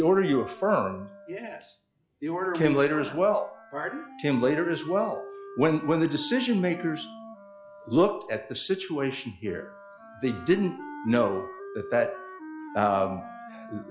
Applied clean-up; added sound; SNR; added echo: classical method log-MMSE.